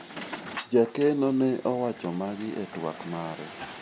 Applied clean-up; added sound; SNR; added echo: none; Truck; 14 dB; none.